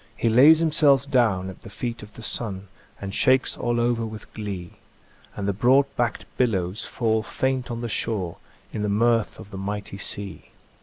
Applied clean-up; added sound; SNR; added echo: none; none; none; none.